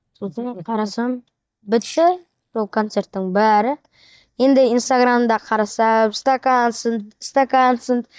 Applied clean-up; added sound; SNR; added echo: neural mask model DeepFilterNet 3.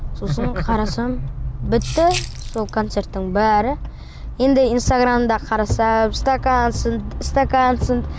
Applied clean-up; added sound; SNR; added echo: none; Rattle (instrument); 16 dB; none.